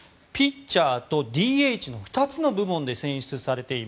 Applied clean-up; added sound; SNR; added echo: none; none; none; none.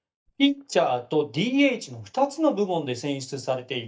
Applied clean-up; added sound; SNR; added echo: neural mask model DeepFilterNet 3.